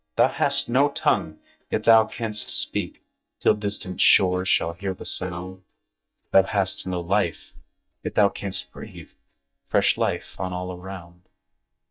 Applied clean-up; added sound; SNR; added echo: neural mask model DeepFilterNet 3.